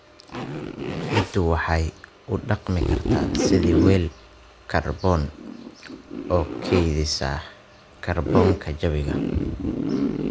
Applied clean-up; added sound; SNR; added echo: none; Zipper (clothing); 2 dB; none.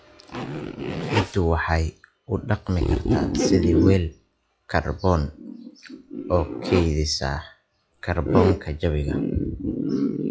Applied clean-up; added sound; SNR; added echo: classical method log-MMSE.